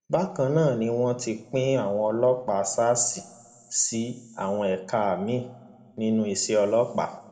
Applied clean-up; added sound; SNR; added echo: none; none; none; reverberation time 1.3 s.